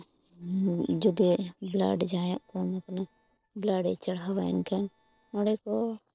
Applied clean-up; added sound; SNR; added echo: neural separator model SepFormer DNS4.